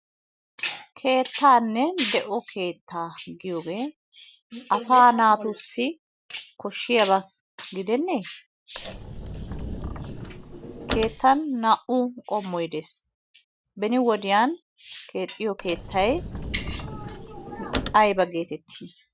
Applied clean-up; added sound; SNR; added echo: none; Sliding door / Slam / Wood; 8 dB; none.